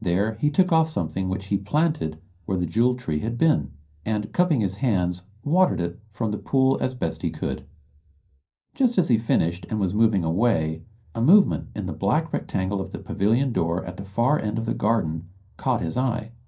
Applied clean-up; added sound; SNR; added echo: none; none; none; reverberation time 0.3 s.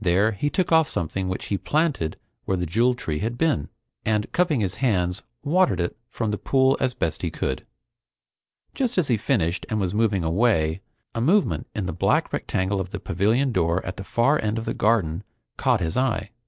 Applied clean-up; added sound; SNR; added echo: none; none; none; none.